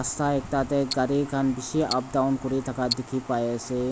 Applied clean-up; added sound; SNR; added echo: none; Tick-tock; 14 dB; none.